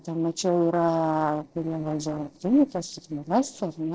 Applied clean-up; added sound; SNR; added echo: neural separator model SepFormer DNS4.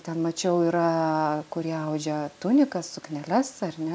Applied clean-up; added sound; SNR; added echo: none; none; none; none.